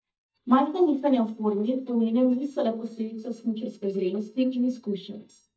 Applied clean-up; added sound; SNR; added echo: neural mask model DeepFilterNet 3.